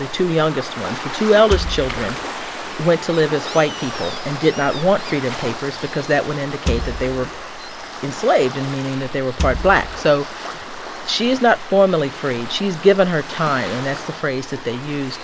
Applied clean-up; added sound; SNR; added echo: none; Waves, surf + Wood; 9 dB; none.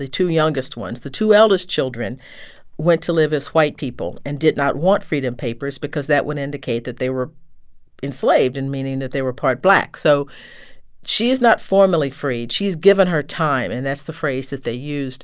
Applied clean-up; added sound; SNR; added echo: none; none; none; none.